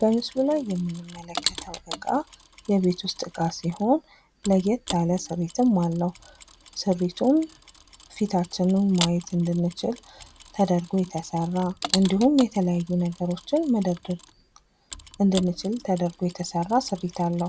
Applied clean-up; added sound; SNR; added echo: none; Mechanisms; 14 dB; none.